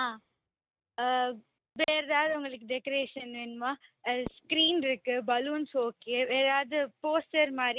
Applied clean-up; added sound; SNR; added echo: neural mask model RNNoise.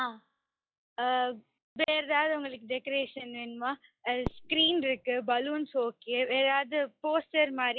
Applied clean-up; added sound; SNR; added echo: classical method log-MMSE.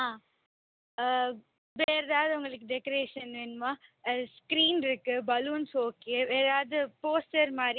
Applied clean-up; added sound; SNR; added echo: none; none; none; none.